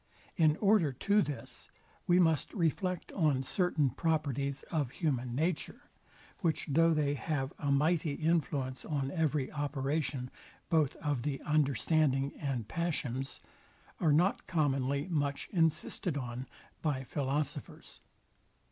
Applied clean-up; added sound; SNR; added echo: none; none; none; none.